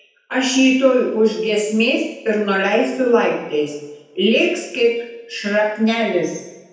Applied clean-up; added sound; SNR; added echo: none; none; none; reverberation time 0.9 s.